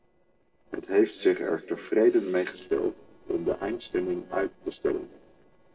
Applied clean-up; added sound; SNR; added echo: neural separator model SepFormer DNS4.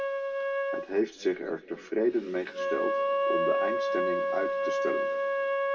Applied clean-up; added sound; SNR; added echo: none; Wind instrument, woodwind instrument; -3 dB; reverberation time 1.9 s.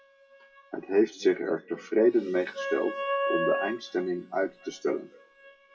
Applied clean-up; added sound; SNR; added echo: classical method WPE with log-MMSE.